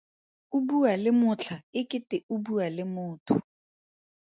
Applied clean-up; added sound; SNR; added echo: none; none; none; none.